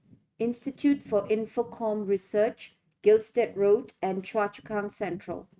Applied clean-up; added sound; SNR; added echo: neural mask model RNNoise.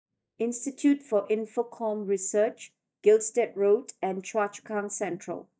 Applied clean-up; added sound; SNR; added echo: neural mask model DeepFilterNet 3.